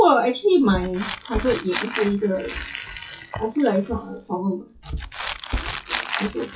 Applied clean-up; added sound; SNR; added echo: classical method WPE with log-MMSE.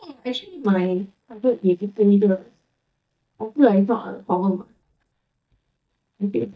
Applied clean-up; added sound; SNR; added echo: neural mask model DeepFilterNet 3.